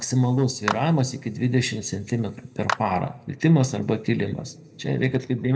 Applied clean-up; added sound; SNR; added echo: none; Clapping; 11 dB; reverberation time 1.5 s.